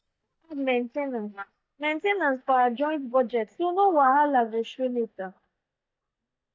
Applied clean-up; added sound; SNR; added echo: neural mask model DeepFilterNet 3.